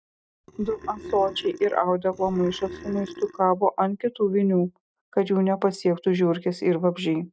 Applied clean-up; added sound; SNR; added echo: neural mask model RNNoise.